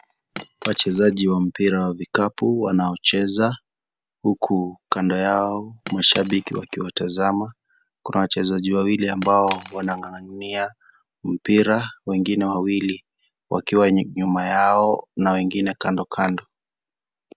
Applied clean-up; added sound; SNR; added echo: none; Cutlery, silverware / Chink, clink; 16 dB; none.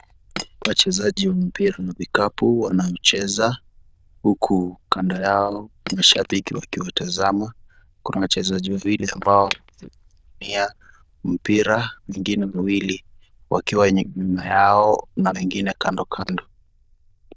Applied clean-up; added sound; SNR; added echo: neural diffusion model UNIVERSE++.